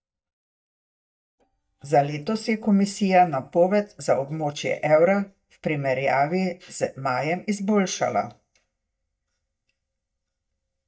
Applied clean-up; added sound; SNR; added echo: neural mask model DeepFilterNet 3.